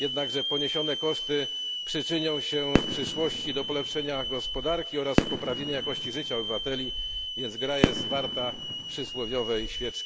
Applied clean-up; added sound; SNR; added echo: none; Fireworks + Hiss / Alarm; -1 dB; none.